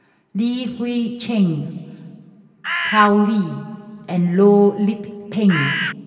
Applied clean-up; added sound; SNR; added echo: none; Bird; 3 dB; reverberation time 2.0 s.